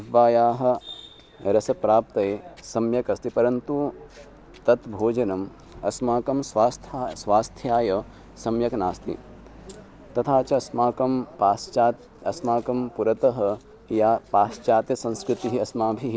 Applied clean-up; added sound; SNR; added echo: none; none; none; none.